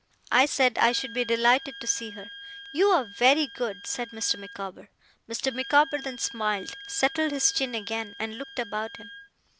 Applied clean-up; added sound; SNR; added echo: none; Wind instrument, woodwind instrument; 16 dB; none.